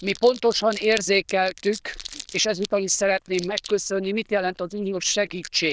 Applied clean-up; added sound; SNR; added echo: neural diffusion model UNIVERSE++.